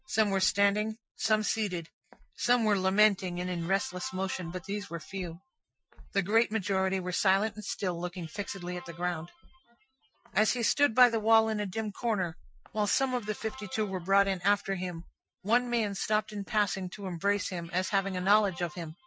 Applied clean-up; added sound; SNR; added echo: classical method Wiener filter.